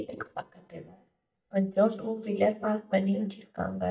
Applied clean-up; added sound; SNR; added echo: neural mask model DeepFilterNet 3.